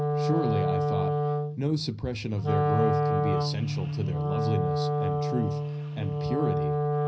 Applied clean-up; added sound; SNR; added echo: none; Wind instrument, woodwind instrument; -4 dB; reverberation time 0.4 s.